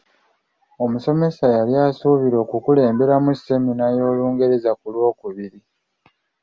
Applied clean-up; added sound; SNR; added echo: none; none; none; none.